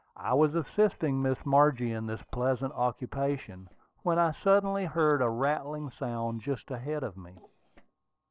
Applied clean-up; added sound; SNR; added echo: neural separator model SepFormer DNS4.